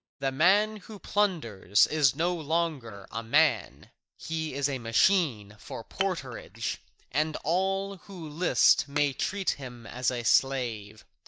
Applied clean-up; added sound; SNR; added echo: neural mask model DeepFilterNet 3.